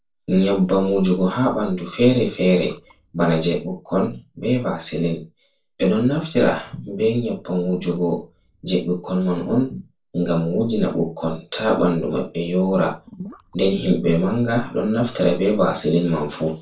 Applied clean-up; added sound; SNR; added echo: neural separator model SepFormer DNS4.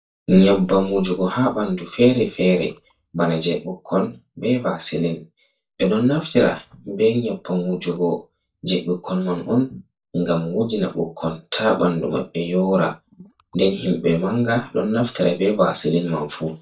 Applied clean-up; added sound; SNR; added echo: neural mask model DeepFilterNet 3.